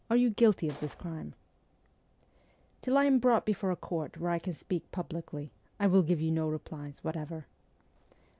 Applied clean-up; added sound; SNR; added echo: none; Gunshot, gunfire; 17 dB; none.